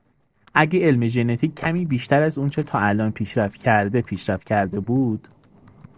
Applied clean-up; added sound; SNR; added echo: neural separator model SepFormer DNS4.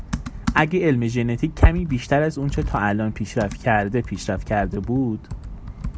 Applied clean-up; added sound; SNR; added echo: none; Computer keyboard; 11 dB; none.